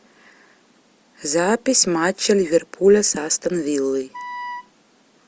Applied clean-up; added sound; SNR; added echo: none; Wind instrument, woodwind instrument; 12 dB; none.